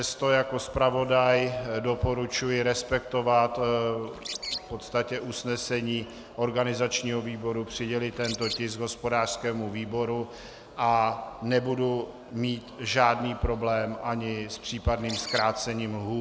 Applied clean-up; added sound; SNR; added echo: none; Bird; 10 dB; none.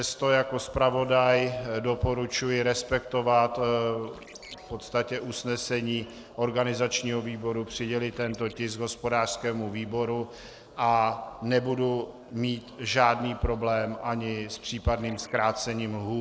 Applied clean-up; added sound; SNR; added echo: neural separator model SepFormer DNS4.